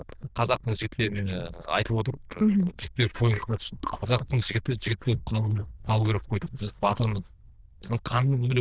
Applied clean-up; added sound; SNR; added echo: neural diffusion model UNIVERSE++.